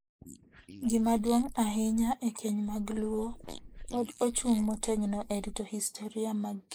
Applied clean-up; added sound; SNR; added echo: neural mask model Resemble Enhance denoiser.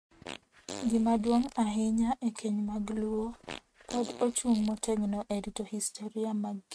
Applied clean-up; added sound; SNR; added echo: neural mask model RNNoise.